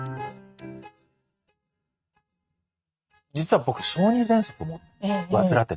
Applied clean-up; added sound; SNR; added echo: neural mask model RNNoise.